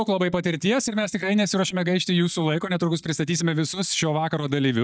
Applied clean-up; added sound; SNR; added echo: neural mask model DeepFilterNet 3.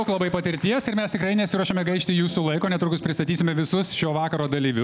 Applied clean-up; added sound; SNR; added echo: none; none; none; none.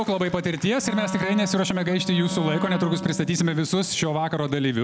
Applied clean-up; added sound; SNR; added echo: none; Wind instrument, woodwind instrument; 9 dB; none.